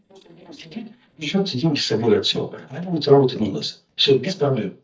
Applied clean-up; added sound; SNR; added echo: neural mask model DeepFilterNet 3.